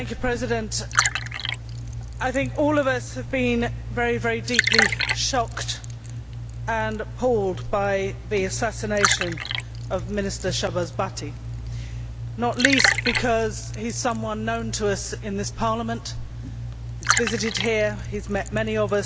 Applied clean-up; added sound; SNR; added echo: none; Liquid; 2 dB; none.